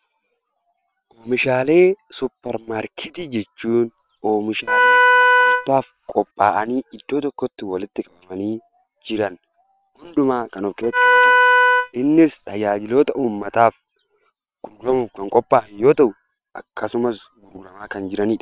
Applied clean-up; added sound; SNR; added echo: neural separator model SepFormer WHAM!.